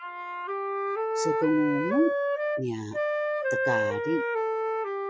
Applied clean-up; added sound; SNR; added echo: classical method Wiener filter.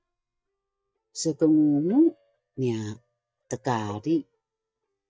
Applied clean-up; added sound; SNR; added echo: neural mask model DeepFilterNet 3.